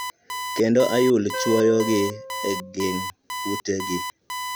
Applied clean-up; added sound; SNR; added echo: none; Wind instrument, woodwind instrument + Alarm; 8 dB; none.